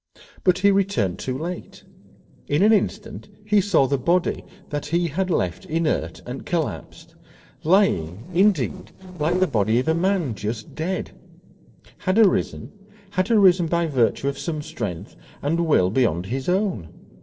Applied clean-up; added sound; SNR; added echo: neural separator model SepFormer DNS4.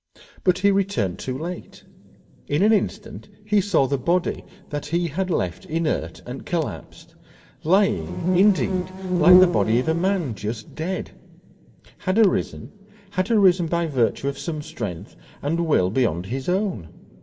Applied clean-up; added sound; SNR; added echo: none; Insect; -1 dB; reverberation time 1.2 s.